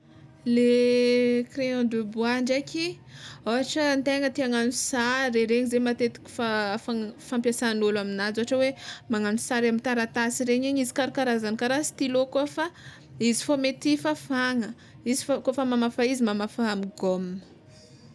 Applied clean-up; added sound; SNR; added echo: none; none; none; none.